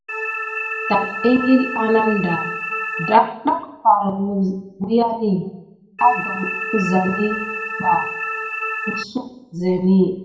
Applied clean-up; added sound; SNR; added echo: none; Organ; 5 dB; reverberation time 0.7 s.